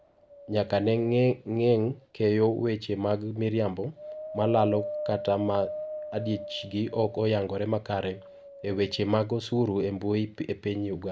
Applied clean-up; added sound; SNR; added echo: none; Wind; 13 dB; none.